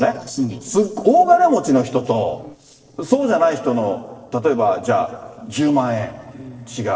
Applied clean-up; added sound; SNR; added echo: neural separator model SepFormer DNS4.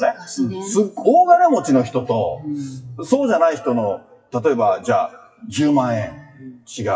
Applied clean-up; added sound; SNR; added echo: classical method WPE with log-MMSE.